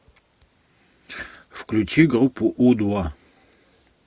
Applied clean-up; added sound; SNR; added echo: none; none; none; none.